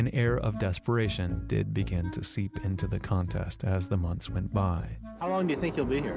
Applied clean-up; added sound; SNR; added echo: none; none; none; none.